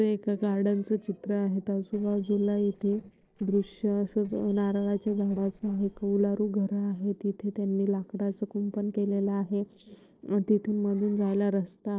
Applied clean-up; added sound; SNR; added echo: neural separator model SepFormer DNS4.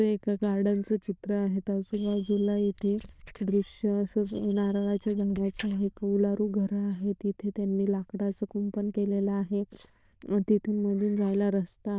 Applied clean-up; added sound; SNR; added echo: neural diffusion model UNIVERSE++.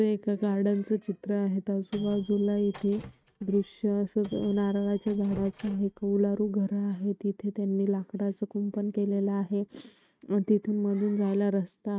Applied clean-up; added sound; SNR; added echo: neural mask model RNNoise.